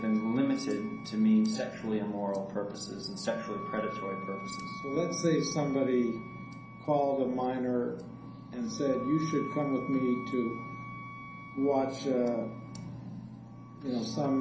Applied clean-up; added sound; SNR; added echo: none; Wind instrument, woodwind instrument; 14 dB; reverberation time 0.6 s.